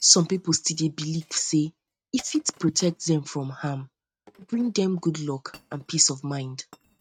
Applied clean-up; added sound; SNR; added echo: neural mask model RNNoise.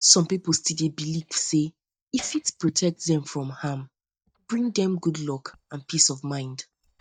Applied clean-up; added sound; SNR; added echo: neural mask model DeepFilterNet 3.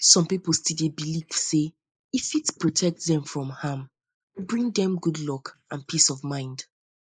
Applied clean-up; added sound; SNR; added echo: neural mask model Resemble Enhance denoiser.